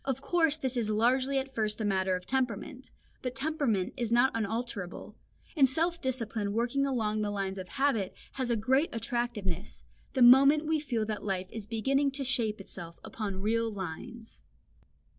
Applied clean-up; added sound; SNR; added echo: none; none; none; none.